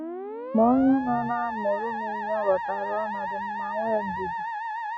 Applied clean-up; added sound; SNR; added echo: none; Musical instrument; 5 dB; none.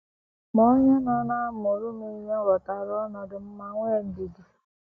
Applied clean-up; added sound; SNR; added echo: none; none; none; none.